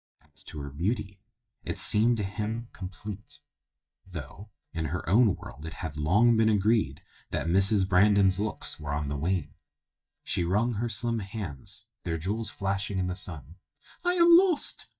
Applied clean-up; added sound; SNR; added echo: neural mask model DeepFilterNet 3.